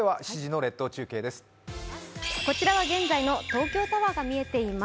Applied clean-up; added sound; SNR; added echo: none; none; none; none.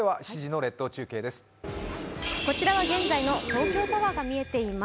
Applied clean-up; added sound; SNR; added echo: none; Subway, metro, underground; 6 dB; none.